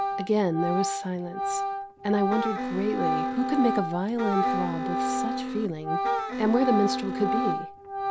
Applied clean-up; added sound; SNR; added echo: none; Wind instrument, woodwind instrument + Organ; 1 dB; none.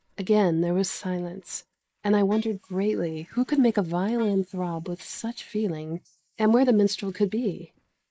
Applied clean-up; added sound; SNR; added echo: neural mask model Resemble Enhance denoiser.